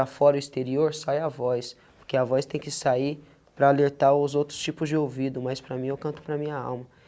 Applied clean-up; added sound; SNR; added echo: none; none; none; none.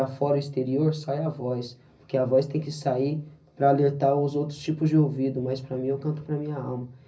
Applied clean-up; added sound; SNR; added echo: none; none; none; reverberation time 0.4 s.